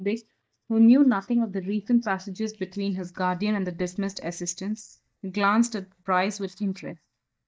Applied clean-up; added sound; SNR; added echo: neural mask model DeepFilterNet 3.